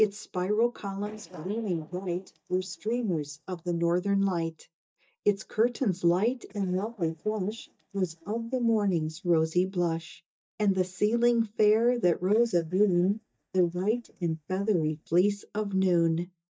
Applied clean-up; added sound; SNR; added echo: neural mask model DeepFilterNet 3.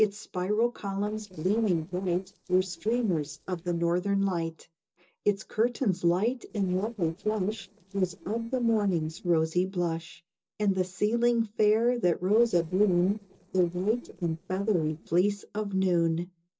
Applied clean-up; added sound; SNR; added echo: neural separator model SepFormer DNS4.